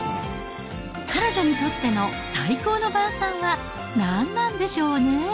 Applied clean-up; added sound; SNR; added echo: none; none; none; none.